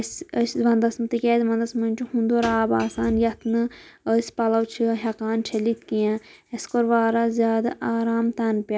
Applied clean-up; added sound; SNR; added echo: none; none; none; none.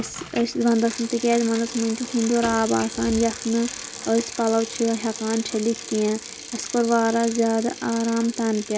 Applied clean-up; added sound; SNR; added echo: none; Bicycle; 12 dB; none.